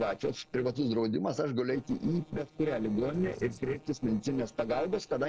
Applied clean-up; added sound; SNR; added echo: neural separator model SepFormer DNS4.